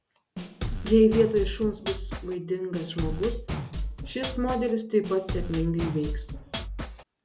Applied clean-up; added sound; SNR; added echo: none; Drum kit; 5 dB; none.